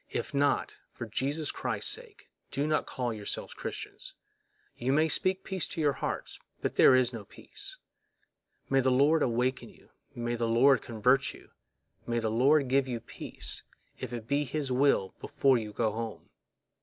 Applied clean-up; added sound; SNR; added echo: none; none; none; none.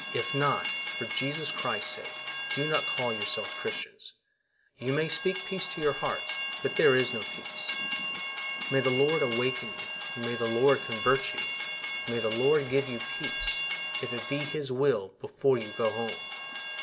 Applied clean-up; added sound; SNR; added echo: none; Train; 5 dB; reverberation time 0.3 s.